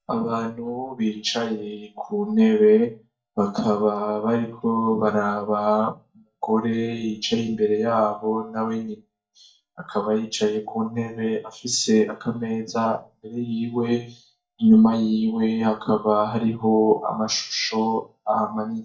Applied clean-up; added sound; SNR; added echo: neural mask model DeepFilterNet 3.